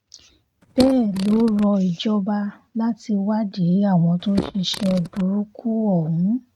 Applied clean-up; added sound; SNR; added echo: neural mask model RNNoise.